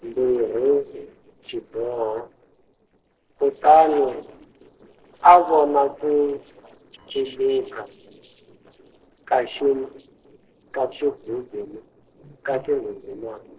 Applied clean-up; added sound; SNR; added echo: neural separator model SepFormer DNS4.